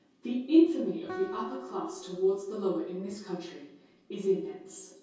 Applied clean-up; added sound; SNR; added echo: none; Guitar; 16 dB; reverberation time 0.6 s.